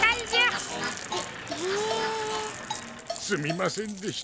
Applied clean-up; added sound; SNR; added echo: none; Subway, metro, underground + Crackle; 14 dB; none.